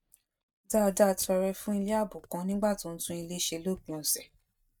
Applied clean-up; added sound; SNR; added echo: neural mask model DeepFilterNet 3.